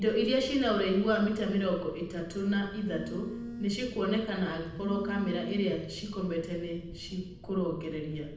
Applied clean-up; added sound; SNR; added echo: none; Telephone; 12 dB; reverberation time 0.8 s.